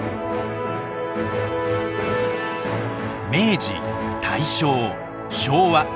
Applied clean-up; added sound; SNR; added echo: none; none; none; none.